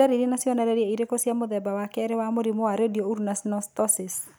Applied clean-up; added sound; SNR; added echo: none; none; none; none.